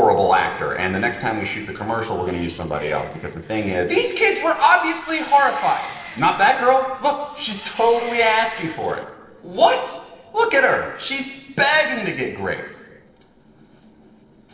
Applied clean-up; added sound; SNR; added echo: neural separator model SepFormer DNS4.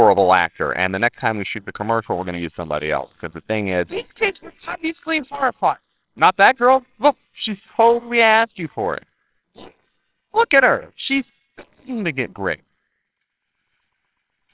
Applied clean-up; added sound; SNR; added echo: neural separator model SepFormer WHAMR!.